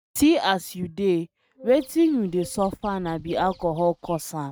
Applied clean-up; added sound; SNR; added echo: neural mask model RNNoise.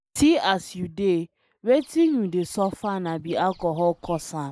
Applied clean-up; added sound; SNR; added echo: neural mask model Resemble Enhance denoiser.